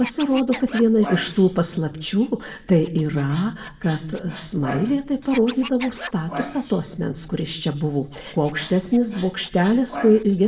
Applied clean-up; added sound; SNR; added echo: none; Scratching (performance technique); 16 dB; reverberation time 0.7 s.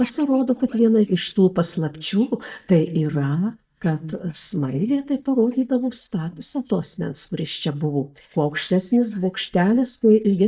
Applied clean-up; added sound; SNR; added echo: neural mask model DeepFilterNet 3.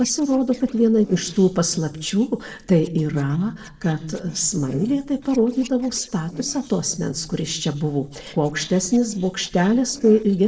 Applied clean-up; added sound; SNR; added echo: neural separator model SepFormer DNS4.